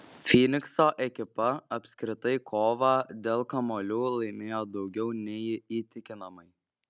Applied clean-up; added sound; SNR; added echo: none; none; none; none.